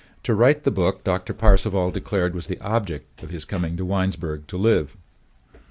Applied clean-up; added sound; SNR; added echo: none; none; none; none.